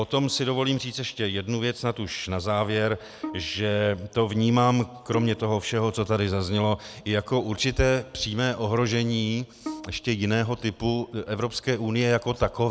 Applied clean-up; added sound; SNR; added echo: none; Bowed string instrument; 16 dB; none.